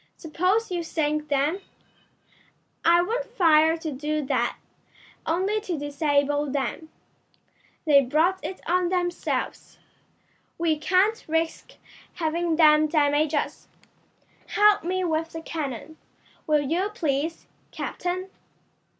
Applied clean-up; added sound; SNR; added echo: none; none; none; none.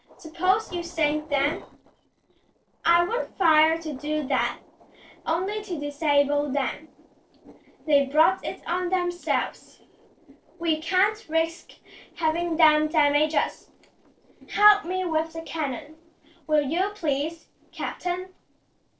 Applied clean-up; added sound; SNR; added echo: neural separator model SepFormer DNS4.